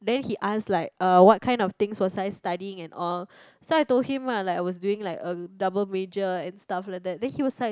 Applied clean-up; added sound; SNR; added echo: none; none; none; none.